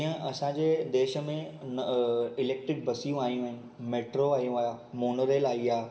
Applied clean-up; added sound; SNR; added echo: none; none; none; reverberation time 1.4 s.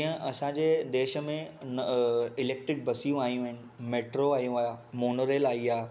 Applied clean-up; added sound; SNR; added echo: none; none; none; none.